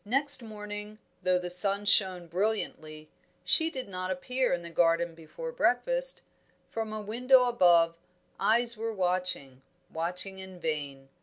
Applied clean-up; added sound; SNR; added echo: none; none; none; none.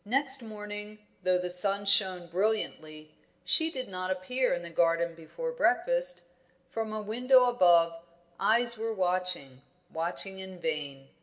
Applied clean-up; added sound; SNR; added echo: none; none; none; reverberation time 0.7 s.